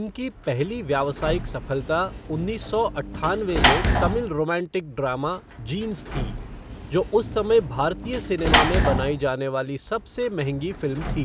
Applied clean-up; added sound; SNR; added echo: none; Sliding door / Slam; 2 dB; none.